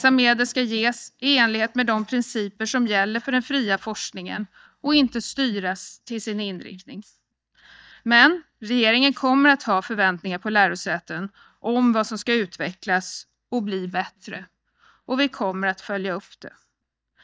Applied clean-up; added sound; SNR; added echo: neural mask model DeepFilterNet 3.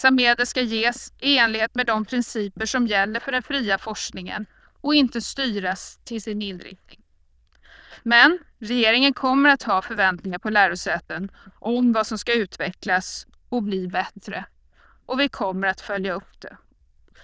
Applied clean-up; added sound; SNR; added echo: neural diffusion model UNIVERSE++.